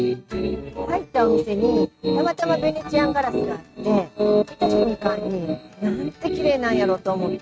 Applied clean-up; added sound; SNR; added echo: neural mask model RNNoise.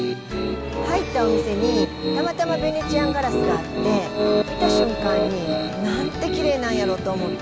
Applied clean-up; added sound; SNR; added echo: none; Piano; -1 dB; none.